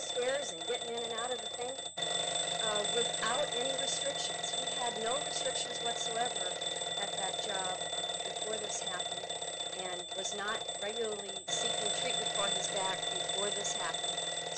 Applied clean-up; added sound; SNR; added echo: none; Alarm / Bell; -5 dB; none.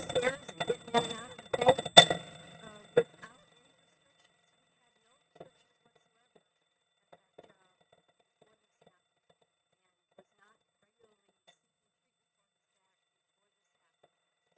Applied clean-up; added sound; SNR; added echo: neural mask model RNNoise.